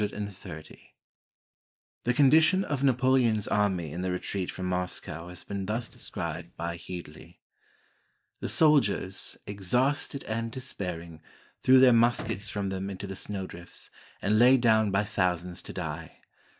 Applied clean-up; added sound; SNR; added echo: neural mask model DeepFilterNet 3.